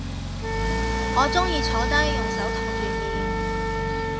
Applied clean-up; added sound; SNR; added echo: none; Wind instrument, woodwind instrument + Accelerating, revving, vroom; -4 dB; none.